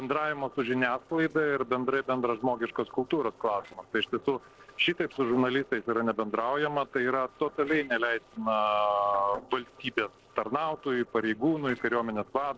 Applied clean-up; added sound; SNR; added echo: neural separator model SepFormer DNS4.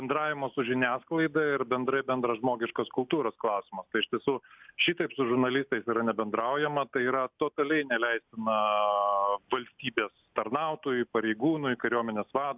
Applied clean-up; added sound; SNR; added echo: none; none; none; none.